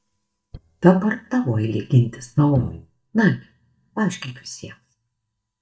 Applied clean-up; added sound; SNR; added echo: neural mask model DeepFilterNet 3.